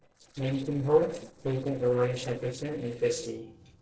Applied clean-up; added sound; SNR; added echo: neural separator model SepFormer DNS4.